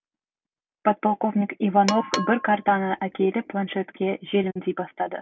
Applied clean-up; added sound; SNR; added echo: none; Percussion; 10 dB; none.